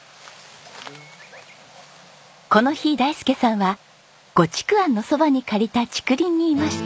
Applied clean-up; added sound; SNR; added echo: none; none; none; none.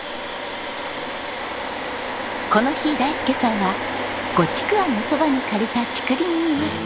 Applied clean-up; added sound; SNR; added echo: none; Domestic sounds, home sounds; 3 dB; none.